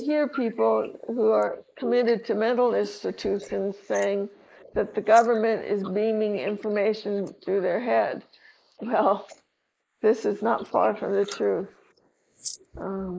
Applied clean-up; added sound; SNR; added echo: neural mask model Resemble Enhance denoiser.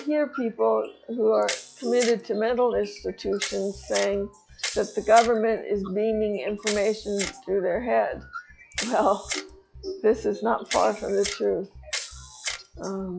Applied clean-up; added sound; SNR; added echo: classical method log-MMSE.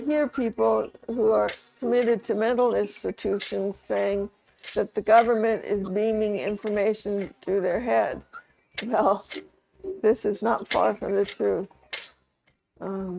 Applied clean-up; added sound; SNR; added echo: neural mask model RNNoise.